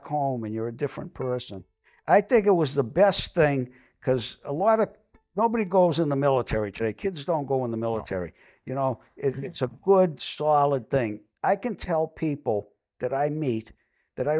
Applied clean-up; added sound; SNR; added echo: neural mask model DeepFilterNet 3.